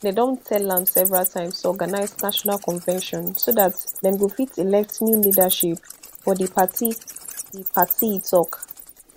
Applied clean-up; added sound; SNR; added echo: none; Wild animals; 5 dB; none.